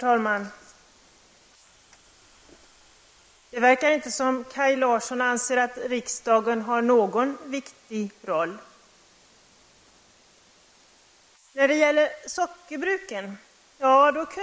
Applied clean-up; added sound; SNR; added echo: neural mask model Resemble Enhance denoiser.